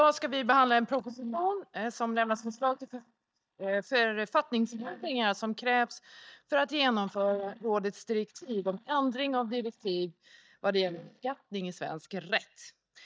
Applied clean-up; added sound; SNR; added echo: neural mask model DeepFilterNet 3.